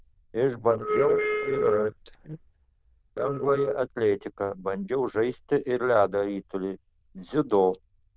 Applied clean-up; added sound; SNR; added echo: neural diffusion model UNIVERSE++.